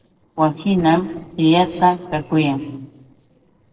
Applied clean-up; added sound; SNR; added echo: neural separator model SepFormer DNS4.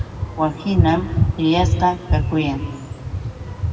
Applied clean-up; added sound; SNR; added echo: none; Dog; 0 dB; reverberation time 1.6 s.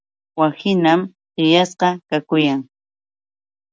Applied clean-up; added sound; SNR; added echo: none; none; none; none.